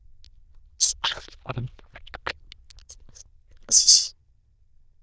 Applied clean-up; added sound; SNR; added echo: neural diffusion model UNIVERSE++.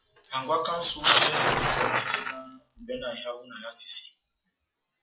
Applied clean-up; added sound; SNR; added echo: classical method log-MMSE.